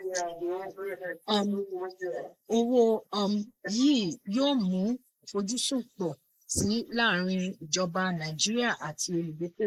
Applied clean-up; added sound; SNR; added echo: neural mask model Resemble Enhance denoiser.